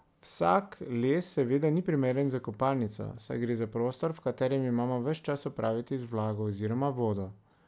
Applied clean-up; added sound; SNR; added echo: none; none; none; none.